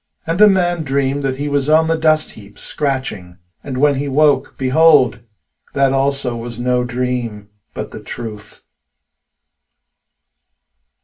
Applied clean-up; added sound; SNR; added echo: none; none; none; reverberation time 0.2 s.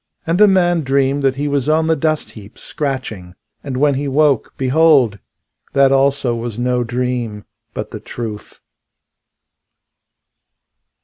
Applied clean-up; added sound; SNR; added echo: none; none; none; none.